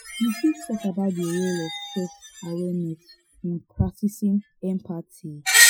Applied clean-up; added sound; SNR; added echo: classical method Wiener filter.